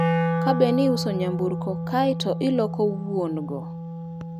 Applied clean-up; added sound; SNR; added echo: none; Wind instrument, woodwind instrument; 2 dB; none.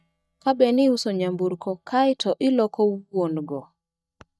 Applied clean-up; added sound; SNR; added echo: neural mask model DeepFilterNet 3.